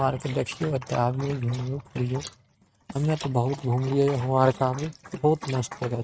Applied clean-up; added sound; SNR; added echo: neural mask model RNNoise.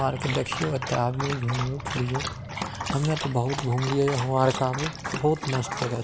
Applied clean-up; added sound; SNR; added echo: none; Dog; 8 dB; none.